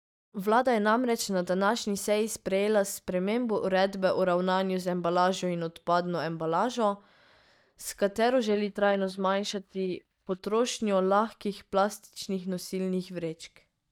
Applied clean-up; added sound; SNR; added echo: neural mask model DeepFilterNet 3.